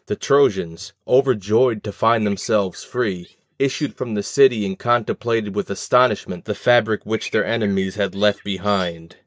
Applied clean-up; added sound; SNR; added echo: neural mask model DeepFilterNet 3.